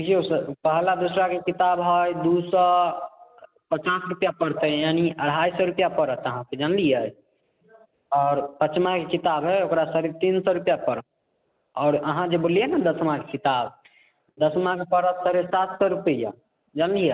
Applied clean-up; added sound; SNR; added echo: none; none; none; none.